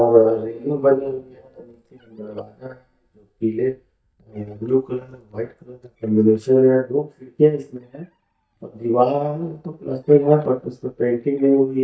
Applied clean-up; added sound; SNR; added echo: neural mask model DeepFilterNet 3.